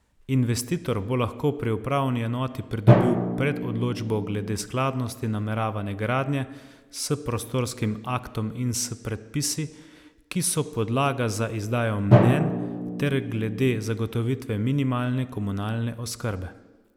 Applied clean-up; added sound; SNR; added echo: none; Drum; 3 dB; none.